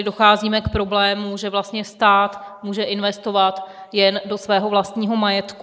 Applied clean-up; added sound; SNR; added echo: neural mask model Resemble Enhance denoiser.